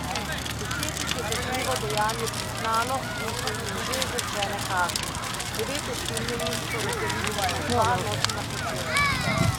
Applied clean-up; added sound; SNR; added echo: none; Crackle; -5 dB; none.